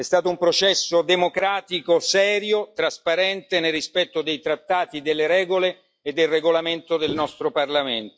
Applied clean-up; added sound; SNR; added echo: classical method log-MMSE.